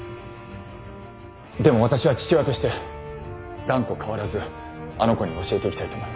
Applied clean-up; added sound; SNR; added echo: none; none; none; none.